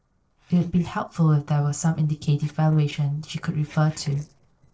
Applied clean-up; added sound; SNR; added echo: neural separator model SepFormer DNS4.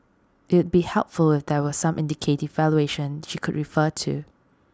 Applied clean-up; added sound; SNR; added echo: none; none; none; none.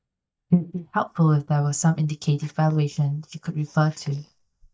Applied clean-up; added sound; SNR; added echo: neural mask model DeepFilterNet 3.